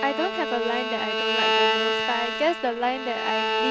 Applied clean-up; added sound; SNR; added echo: none; Bowed string instrument; -2 dB; none.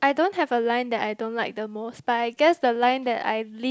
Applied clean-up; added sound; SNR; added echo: none; none; none; none.